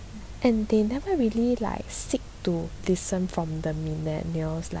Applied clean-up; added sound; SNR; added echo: none; none; none; none.